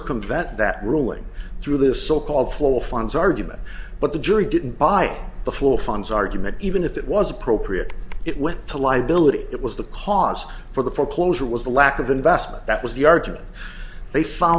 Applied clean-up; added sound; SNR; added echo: none; none; none; none.